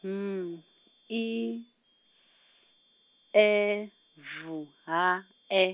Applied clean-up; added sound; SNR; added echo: none; none; none; none.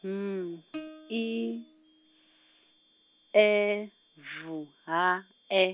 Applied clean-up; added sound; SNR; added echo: none; Plucked string instrument; 19 dB; none.